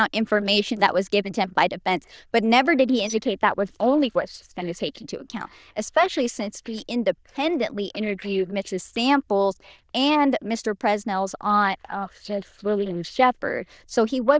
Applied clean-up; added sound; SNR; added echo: neural diffusion model UNIVERSE++.